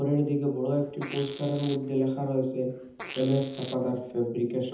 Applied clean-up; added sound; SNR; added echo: none; Fart; 16 dB; reverberation time 0.8 s.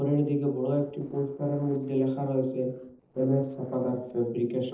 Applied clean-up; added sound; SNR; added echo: neural separator model SepFormer DNS4.